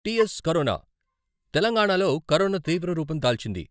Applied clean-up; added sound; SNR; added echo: neural mask model DeepFilterNet 3.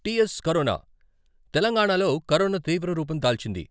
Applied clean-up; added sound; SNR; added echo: none; none; none; none.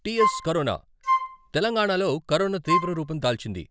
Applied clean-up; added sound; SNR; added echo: none; Wind instrument, woodwind instrument; 1 dB; none.